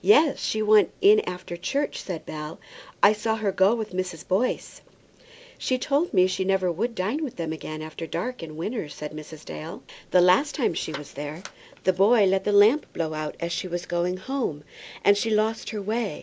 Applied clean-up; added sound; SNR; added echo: none; none; none; none.